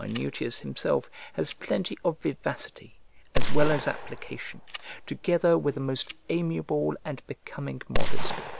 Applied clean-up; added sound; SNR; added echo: none; Gunshot, gunfire; -3 dB; none.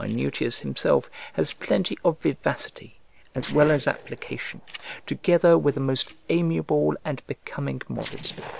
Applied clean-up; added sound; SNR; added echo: neural separator model SepFormer DNS4.